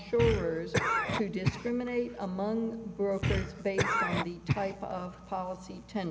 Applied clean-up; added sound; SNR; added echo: none; Cough; 1 dB; none.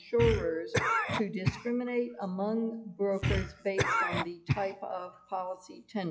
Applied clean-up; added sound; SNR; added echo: classical method log-MMSE.